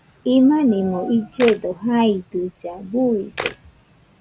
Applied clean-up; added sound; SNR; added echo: none; Camera; 13 dB; none.